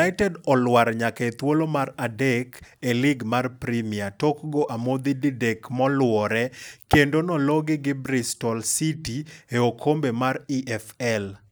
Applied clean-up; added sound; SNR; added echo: none; none; none; none.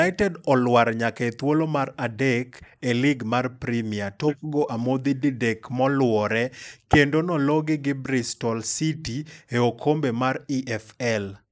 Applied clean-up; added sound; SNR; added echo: neural mask model Resemble Enhance denoiser.